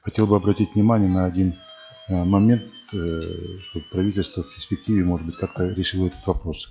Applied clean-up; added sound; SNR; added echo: classical method log-MMSE.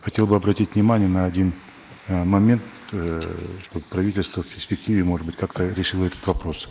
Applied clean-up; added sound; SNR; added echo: neural mask model Resemble Enhance denoiser.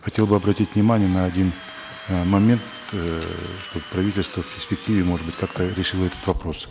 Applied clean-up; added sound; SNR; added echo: none; Drill; 17 dB; none.